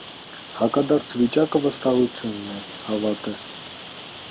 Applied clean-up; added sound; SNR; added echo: none; Rain; 14 dB; none.